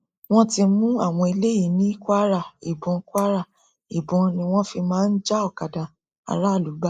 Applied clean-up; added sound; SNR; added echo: neural mask model Resemble Enhance denoiser.